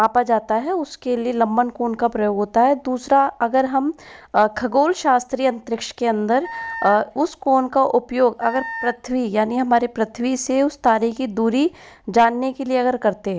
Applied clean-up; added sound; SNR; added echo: none; Wind instrument, woodwind instrument; 12 dB; none.